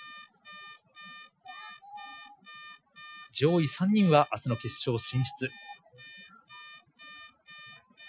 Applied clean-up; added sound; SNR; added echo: classical method Wiener filter.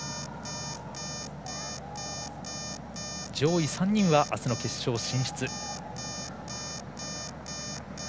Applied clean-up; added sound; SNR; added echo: none; Alarm; 9 dB; none.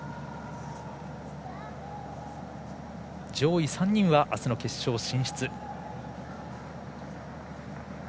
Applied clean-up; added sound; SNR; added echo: none; none; none; none.